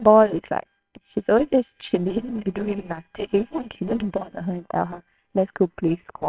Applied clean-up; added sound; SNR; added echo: neural separator model SepFormer WHAMR!.